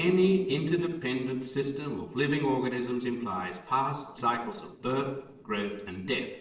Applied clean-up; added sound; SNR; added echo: neural separator model SepFormer DNS4.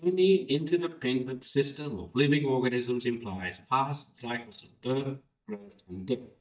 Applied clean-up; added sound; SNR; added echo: neural mask model DeepFilterNet 3.